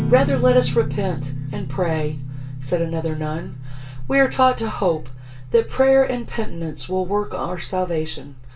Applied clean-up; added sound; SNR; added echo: none; Guitar; 9 dB; reverberation time 0.2 s.